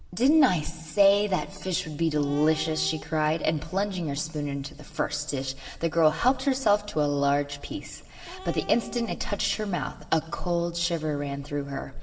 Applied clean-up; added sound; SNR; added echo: none; Cat; 17 dB; reverberation time 1.8 s.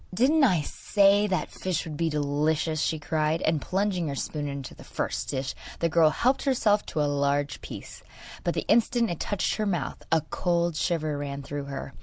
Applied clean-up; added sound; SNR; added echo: none; none; none; none.